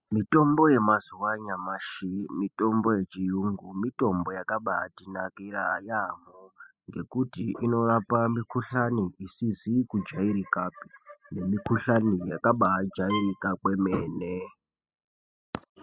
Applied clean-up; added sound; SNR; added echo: classical method spectral subtraction.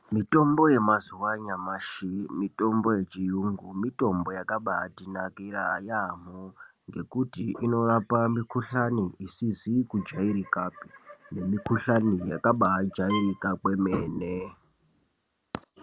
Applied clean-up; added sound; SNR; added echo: none; Bowed string instrument; 12 dB; none.